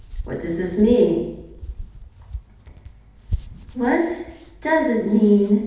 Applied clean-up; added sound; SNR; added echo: none; Hands; 13 dB; reverberation time 0.8 s.